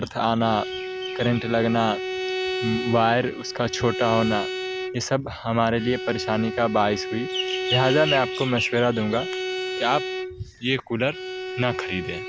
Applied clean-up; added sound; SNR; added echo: none; Bowed string instrument; 7 dB; none.